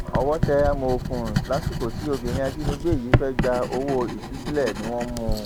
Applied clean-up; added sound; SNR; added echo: none; Writing; 1 dB; none.